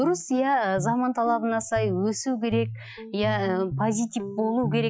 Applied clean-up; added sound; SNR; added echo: classical method Wiener filter.